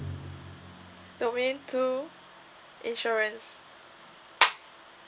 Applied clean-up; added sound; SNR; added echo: none; Drum; 17 dB; none.